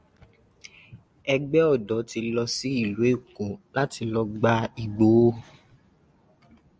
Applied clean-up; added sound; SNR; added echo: none; none; none; none.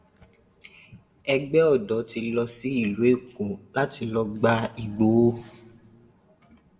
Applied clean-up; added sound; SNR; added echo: none; none; none; reverberation time 0.5 s.